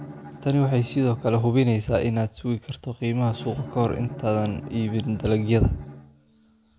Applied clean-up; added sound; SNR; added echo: none; Bowed string instrument; 16 dB; none.